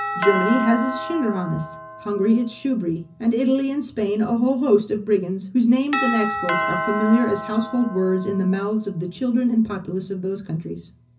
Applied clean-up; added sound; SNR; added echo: none; Doorbell; 8 dB; reverberation time 0.4 s.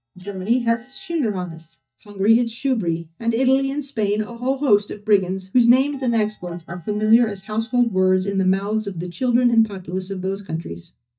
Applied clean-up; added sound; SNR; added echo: neural mask model DeepFilterNet 3.